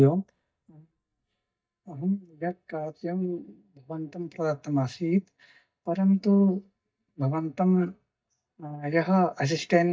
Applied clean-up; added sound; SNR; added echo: neural mask model DeepFilterNet 3.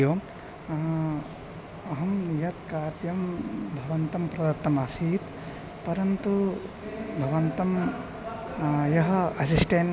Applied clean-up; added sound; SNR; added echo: none; none; none; none.